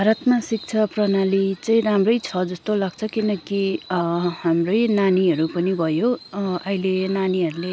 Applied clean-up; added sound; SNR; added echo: none; none; none; none.